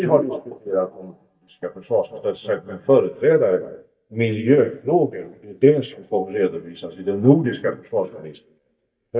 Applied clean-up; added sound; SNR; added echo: neural mask model DeepFilterNet 3.